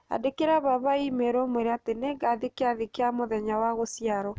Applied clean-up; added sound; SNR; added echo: none; none; none; none.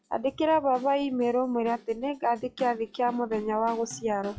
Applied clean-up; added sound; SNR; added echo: classical method log-MMSE.